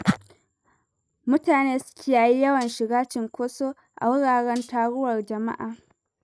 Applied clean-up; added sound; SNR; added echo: neural mask model RNNoise.